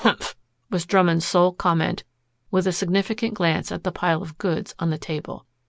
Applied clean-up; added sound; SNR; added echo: none; none; none; none.